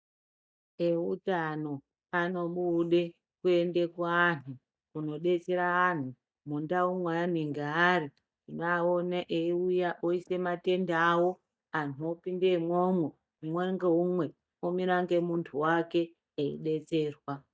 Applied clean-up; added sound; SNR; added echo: neural mask model DeepFilterNet 3.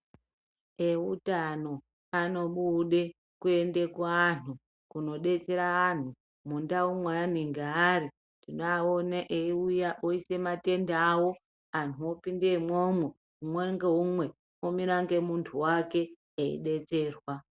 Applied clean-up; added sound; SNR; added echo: none; none; none; none.